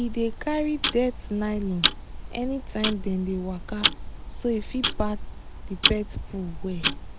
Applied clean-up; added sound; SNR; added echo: none; Tick-tock; 0 dB; none.